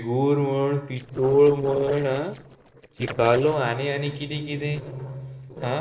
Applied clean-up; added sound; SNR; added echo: neural separator model SepFormer DNS4.